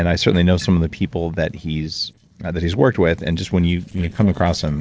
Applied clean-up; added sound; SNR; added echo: neural separator model SepFormer DNS4.